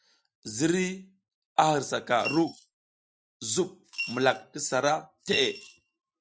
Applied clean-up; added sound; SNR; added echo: classical method Wiener filter.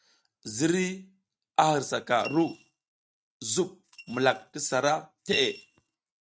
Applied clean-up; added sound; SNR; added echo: neural mask model RNNoise.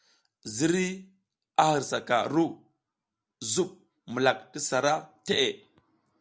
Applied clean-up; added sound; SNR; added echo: none; none; none; none.